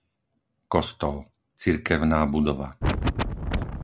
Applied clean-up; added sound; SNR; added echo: none; Wind; -1 dB; none.